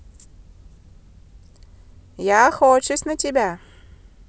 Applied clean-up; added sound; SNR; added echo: none; none; none; none.